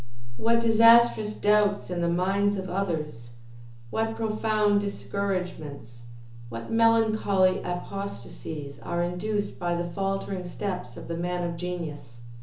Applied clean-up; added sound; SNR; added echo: none; none; none; reverberation time 0.8 s.